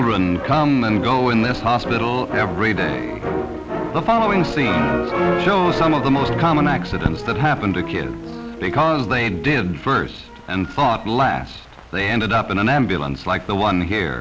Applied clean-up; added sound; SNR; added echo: none; none; none; none.